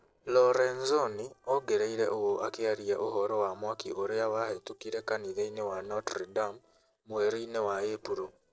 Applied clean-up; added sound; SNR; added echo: neural separator model SepFormer DNS4.